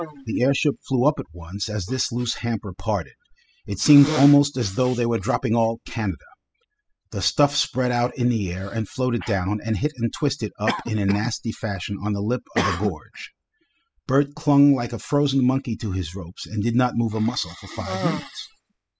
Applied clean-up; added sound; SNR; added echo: classical method spectral subtraction.